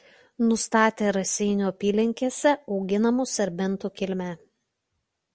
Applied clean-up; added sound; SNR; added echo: none; none; none; none.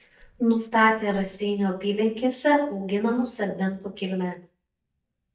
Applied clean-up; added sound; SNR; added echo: neural mask model DeepFilterNet 3.